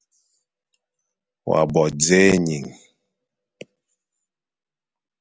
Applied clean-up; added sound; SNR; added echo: none; none; none; none.